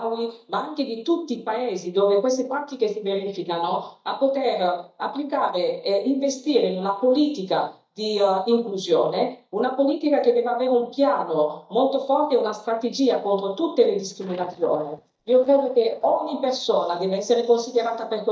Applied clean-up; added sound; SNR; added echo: neural mask model DeepFilterNet 3.